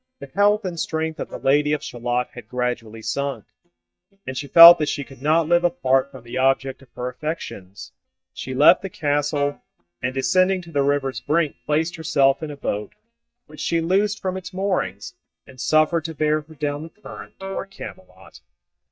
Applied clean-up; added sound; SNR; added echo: neural mask model DeepFilterNet 3.